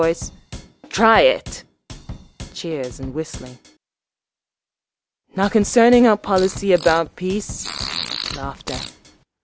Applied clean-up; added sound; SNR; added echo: none; Drum / Drum kit + Fart; 12 dB; none.